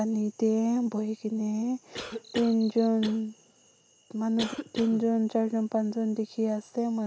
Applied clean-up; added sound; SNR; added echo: none; Cough; 14 dB; none.